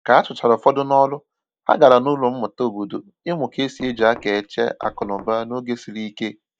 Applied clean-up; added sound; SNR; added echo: neural mask model DeepFilterNet 3.